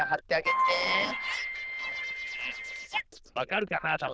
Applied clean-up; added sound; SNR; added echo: neural diffusion model UNIVERSE++.